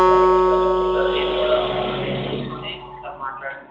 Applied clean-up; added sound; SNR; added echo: none; Acoustic guitar; -5 dB; reverberation time 0.7 s.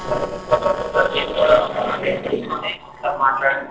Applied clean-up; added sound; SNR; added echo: neural separator model SepFormer DNS4.